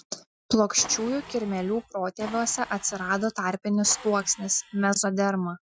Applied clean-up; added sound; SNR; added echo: classical method Wiener filter.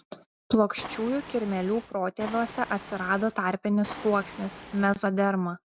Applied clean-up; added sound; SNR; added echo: none; Waves, surf; 16 dB; none.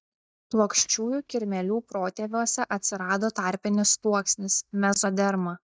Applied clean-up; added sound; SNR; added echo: neural mask model DeepFilterNet 3.